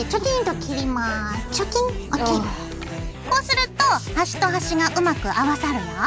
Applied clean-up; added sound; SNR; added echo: none; none; none; none.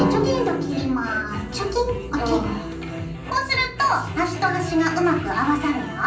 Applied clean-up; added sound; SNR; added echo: none; Drum; 9 dB; reverberation time 0.6 s.